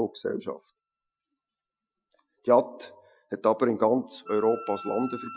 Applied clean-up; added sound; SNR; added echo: classical method Wiener filter.